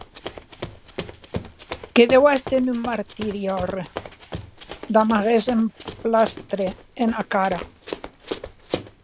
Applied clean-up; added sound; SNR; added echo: none; Run; 12 dB; none.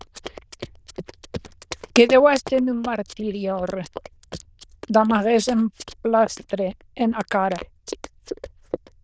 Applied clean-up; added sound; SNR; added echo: neural diffusion model UNIVERSE++.